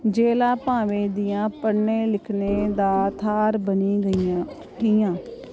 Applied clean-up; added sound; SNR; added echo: none; Organ; 11 dB; none.